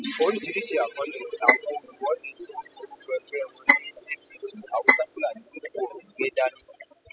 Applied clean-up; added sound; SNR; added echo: classical method spectral subtraction.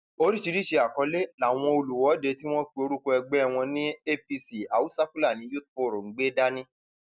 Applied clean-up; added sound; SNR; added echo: none; none; none; none.